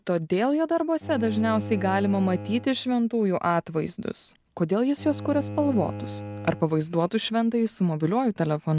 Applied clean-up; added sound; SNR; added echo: none; Bowed string instrument; 13 dB; none.